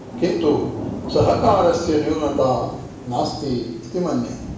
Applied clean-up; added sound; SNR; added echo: none; Thunder / Rain; 9 dB; reverberation time 0.7 s.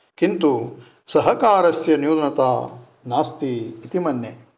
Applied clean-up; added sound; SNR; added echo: none; none; none; none.